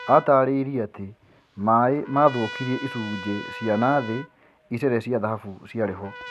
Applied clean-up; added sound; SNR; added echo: none; Trumpet; 16 dB; none.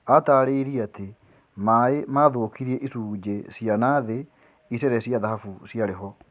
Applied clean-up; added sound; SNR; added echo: none; none; none; none.